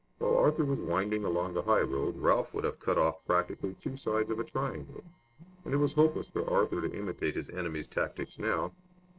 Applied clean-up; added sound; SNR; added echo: neural separator model SepFormer DNS4.